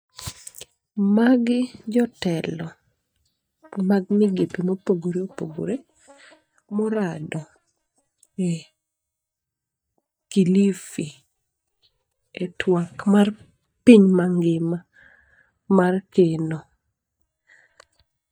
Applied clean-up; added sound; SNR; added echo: neural mask model DeepFilterNet 3.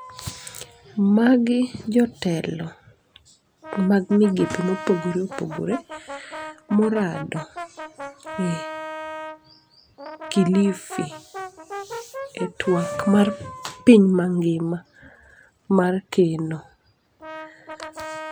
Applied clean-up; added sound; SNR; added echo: none; Brass instrument; 14 dB; none.